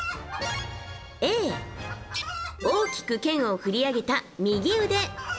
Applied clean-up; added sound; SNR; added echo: none; Chicken, rooster; 13 dB; none.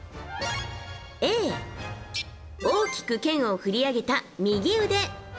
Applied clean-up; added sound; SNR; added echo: none; none; none; none.